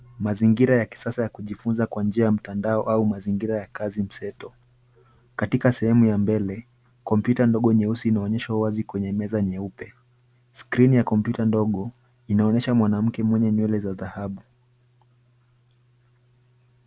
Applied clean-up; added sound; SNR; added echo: none; none; none; none.